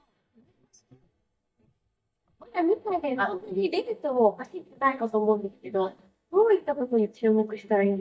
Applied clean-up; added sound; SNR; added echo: neural mask model DeepFilterNet 3.